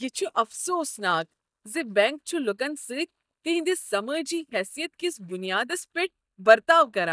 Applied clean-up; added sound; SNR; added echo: neural mask model DeepFilterNet 3.